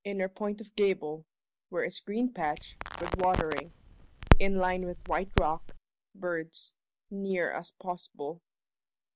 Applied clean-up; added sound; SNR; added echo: none; Crackle; -5 dB; none.